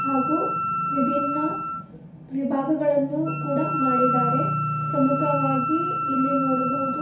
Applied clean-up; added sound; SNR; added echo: none; Wind instrument, woodwind instrument; 2 dB; reverberation time 0.6 s.